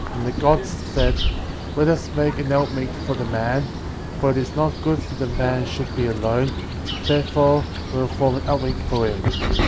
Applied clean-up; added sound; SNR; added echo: none; Bird vocalization, bird call, bird song; 3 dB; none.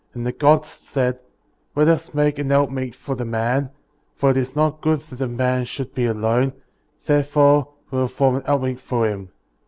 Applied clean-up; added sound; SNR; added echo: none; none; none; none.